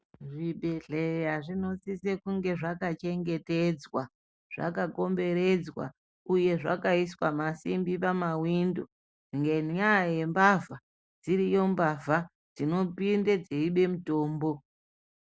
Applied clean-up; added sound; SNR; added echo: none; none; none; none.